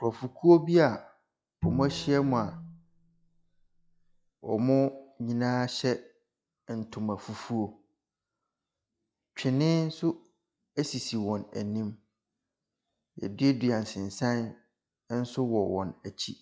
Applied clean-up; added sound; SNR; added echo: classical method log-MMSE.